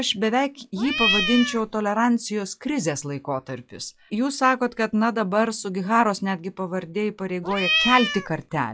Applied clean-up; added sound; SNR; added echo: classical method log-MMSE.